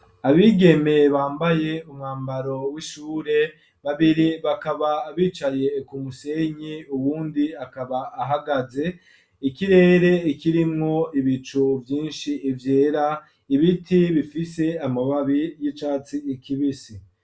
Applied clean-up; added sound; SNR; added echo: none; none; none; none.